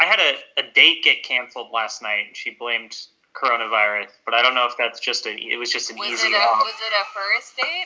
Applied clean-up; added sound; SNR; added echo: none; none; none; none.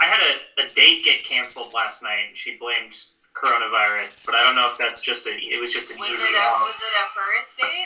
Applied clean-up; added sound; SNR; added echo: none; Tambourine; 15 dB; reverberation time 0.1 s.